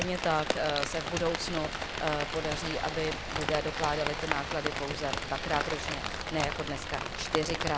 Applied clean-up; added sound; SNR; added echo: none; Rain; 1 dB; none.